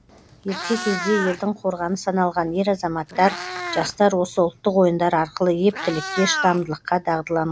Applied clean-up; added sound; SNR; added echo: none; Meow; 11 dB; none.